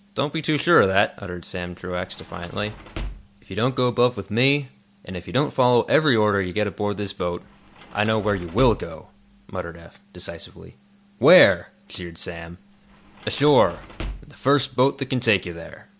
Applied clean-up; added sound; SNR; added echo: none; Sliding door / Slam; 15 dB; none.